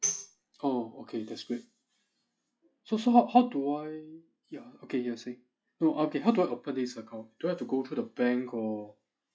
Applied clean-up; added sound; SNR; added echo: classical method log-MMSE.